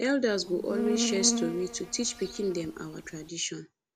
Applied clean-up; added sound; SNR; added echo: none; Insect; 4 dB; none.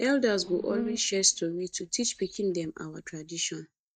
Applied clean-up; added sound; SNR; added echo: neural mask model DeepFilterNet 3.